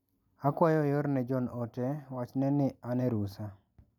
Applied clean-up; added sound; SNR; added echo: none; none; none; none.